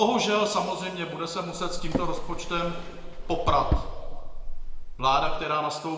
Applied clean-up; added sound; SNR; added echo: none; Drawer open or close; 1 dB; reverberation time 1.6 s.